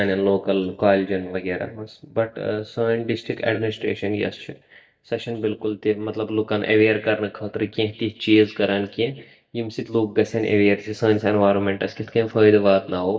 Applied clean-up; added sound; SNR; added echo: neural mask model DeepFilterNet 3.